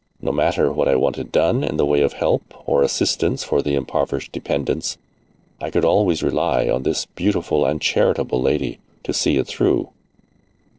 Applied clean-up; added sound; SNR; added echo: neural separator model SepFormer DNS4.